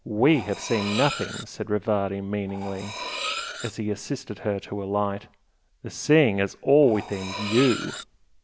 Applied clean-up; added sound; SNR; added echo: none; Cutlery, silverware; 9 dB; none.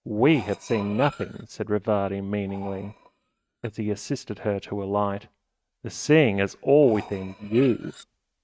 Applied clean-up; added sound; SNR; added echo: neural mask model RNNoise.